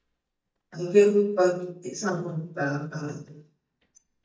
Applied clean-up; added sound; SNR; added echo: neural mask model DeepFilterNet 3.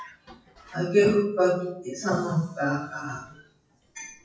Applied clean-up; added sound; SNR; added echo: classical method WPE with log-MMSE.